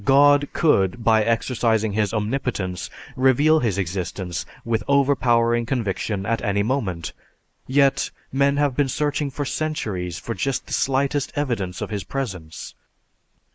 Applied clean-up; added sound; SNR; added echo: neural mask model Resemble Enhance denoiser.